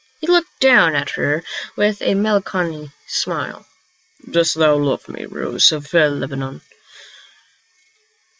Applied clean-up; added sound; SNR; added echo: none; none; none; none.